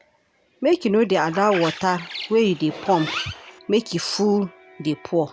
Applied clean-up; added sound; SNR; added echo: none; Bird; 11 dB; none.